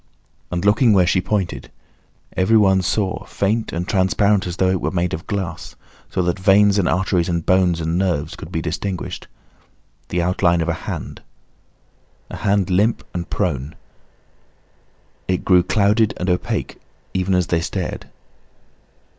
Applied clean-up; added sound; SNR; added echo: none; none; none; none.